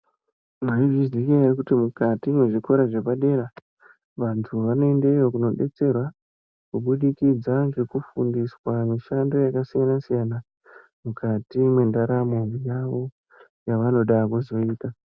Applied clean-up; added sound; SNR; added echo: none; none; none; none.